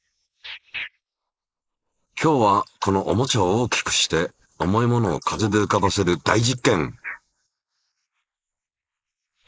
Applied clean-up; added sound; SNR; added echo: neural mask model Resemble Enhance denoiser.